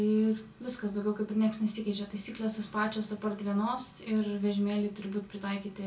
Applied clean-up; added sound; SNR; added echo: none; none; none; reverberation time 0.3 s.